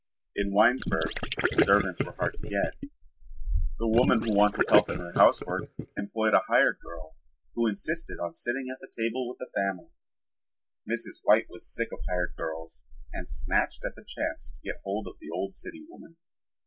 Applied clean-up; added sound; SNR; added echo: neural mask model Resemble Enhance denoiser.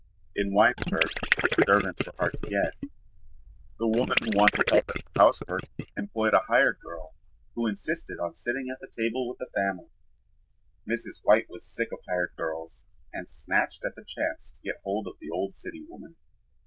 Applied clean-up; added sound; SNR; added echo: neural diffusion model UNIVERSE++.